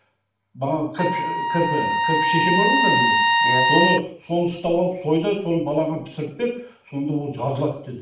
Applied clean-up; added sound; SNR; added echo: none; Trumpet; -4 dB; reverberation time 0.5 s.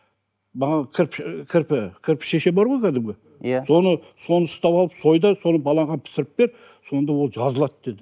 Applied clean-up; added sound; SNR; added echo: none; none; none; none.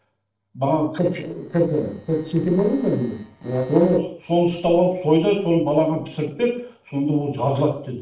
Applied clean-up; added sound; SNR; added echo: neural separator model SepFormer DNS4.